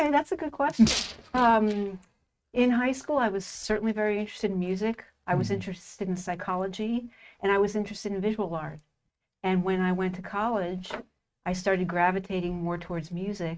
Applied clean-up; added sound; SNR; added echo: neural mask model RNNoise.